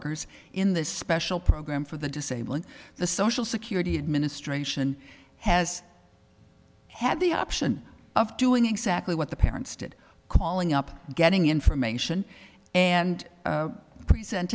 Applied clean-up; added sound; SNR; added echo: none; none; none; none.